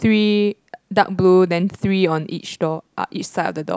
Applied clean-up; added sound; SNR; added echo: none; none; none; none.